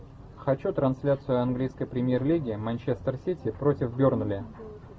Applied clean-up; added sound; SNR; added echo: none; none; none; none.